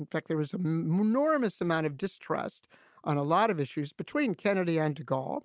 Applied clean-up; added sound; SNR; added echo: none; none; none; none.